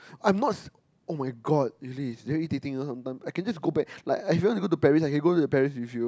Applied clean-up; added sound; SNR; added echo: none; none; none; none.